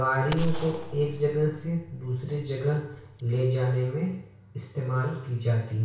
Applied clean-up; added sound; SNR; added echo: none; Gunshot, gunfire; 9 dB; reverberation time 0.6 s.